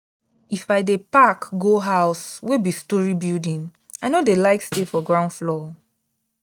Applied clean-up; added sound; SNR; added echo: neural mask model RNNoise.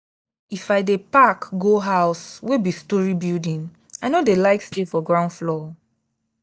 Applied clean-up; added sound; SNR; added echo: neural mask model DeepFilterNet 3.